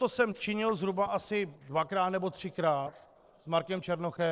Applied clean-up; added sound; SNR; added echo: neural separator model SepFormer DNS4.